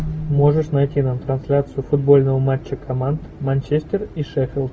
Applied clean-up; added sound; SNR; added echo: none; Keyboard (musical); 17 dB; none.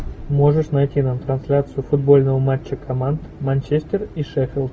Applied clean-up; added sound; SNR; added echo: none; none; none; none.